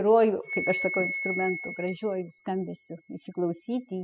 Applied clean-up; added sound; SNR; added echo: classical method spectral subtraction.